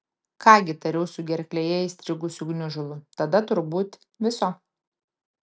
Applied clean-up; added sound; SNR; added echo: none; none; none; none.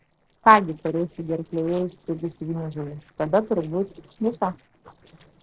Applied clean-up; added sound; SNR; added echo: neural separator model SepFormer DNS4.